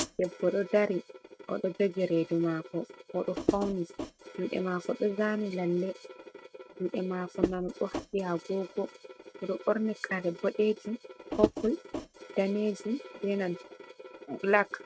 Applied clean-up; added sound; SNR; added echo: neural mask model RNNoise.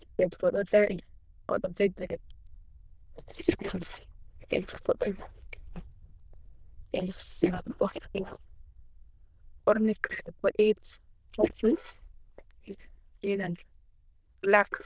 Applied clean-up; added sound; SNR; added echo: neural diffusion model UNIVERSE++.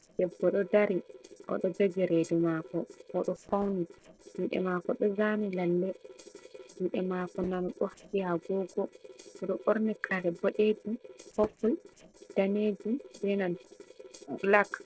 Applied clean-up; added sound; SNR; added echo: neural separator model SepFormer DNS4.